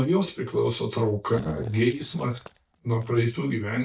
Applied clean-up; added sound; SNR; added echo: neural mask model DeepFilterNet 3.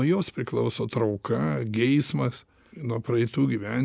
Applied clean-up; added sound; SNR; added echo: none; none; none; none.